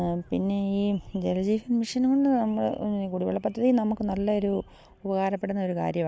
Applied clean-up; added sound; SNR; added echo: none; none; none; none.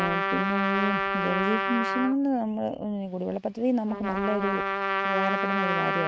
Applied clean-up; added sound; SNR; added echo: neural mask model RNNoise.